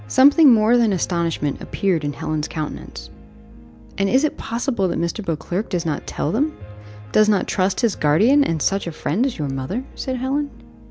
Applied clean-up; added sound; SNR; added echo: none; Piano; 19 dB; none.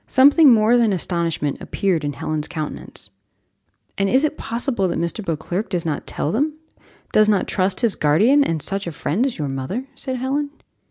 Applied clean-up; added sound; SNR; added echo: none; none; none; none.